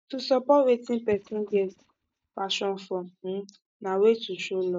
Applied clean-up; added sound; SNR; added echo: neural mask model DeepFilterNet 3.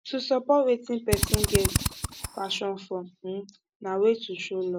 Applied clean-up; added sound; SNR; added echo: none; Drill; -1 dB; none.